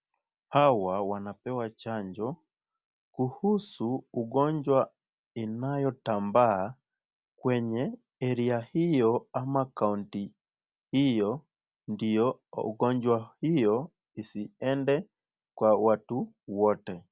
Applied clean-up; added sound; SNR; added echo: none; none; none; none.